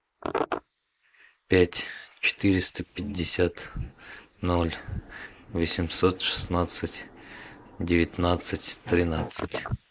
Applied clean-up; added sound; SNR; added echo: neural mask model Resemble Enhance denoiser.